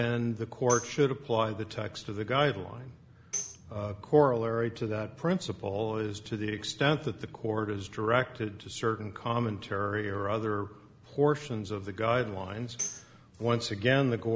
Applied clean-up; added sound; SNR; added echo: none; Tambourine; 12 dB; none.